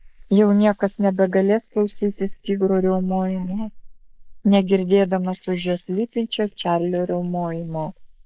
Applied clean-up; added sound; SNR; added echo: neural mask model Resemble Enhance denoiser.